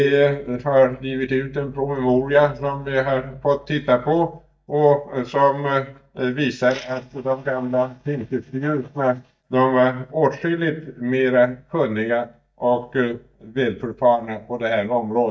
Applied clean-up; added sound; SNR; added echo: neural mask model DeepFilterNet 3.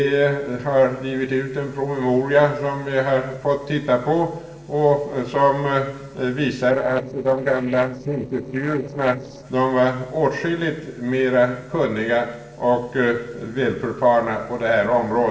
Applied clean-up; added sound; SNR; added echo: neural separator model SepFormer DNS4.